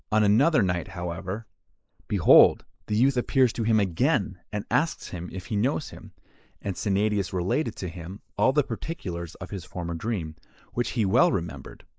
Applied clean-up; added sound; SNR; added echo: neural mask model Resemble Enhance denoiser.